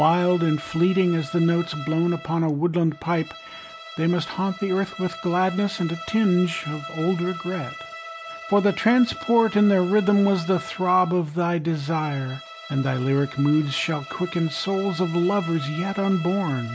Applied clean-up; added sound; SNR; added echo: none; Bowed string instrument; 15 dB; none.